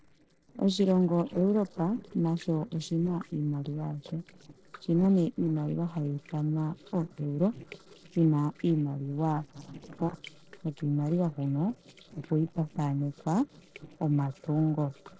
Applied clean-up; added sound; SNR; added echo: neural separator model SepFormer DNS4.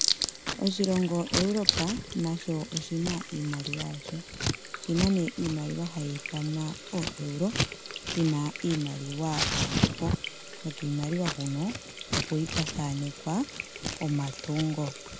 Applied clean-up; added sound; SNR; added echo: none; Sink (filling or washing) / Water tap, faucet + Scissors; 3 dB; none.